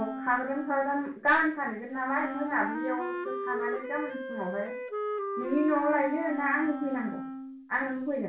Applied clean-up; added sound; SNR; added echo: none; Wind instrument, woodwind instrument; 6 dB; reverberation time 0.3 s.